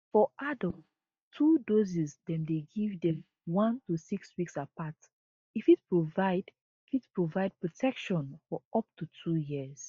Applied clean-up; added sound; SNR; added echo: neural mask model DeepFilterNet 3.